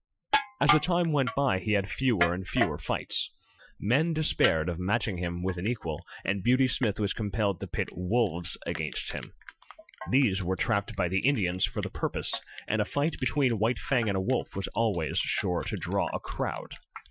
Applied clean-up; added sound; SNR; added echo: classical method Wiener filter.